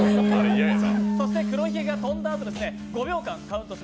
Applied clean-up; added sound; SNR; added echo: none; Bass guitar; -5 dB; none.